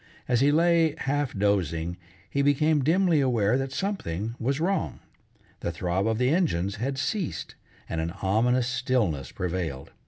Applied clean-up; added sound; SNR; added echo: none; none; none; none.